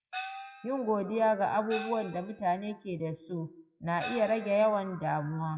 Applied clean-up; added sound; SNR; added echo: classical method WPE with log-MMSE.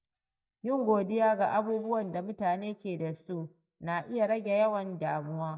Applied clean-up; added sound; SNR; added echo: neural mask model DeepFilterNet 3.